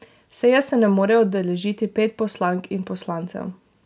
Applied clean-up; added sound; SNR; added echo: none; none; none; none.